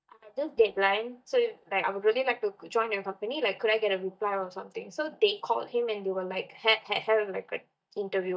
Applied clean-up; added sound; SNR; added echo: neural mask model DeepFilterNet 3.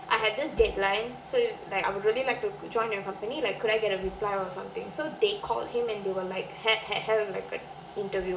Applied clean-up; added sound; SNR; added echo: none; Domestic sounds, home sounds; 17 dB; reverberation time 0.8 s.